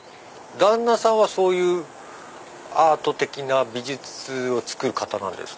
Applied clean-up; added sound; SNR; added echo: none; none; none; none.